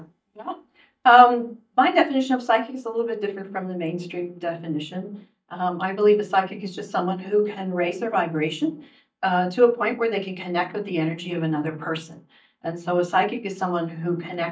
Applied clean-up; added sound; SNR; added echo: neural mask model DeepFilterNet 3.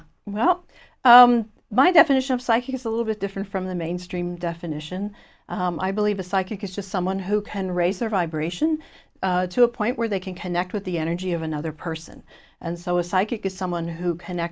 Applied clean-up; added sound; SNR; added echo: none; none; none; none.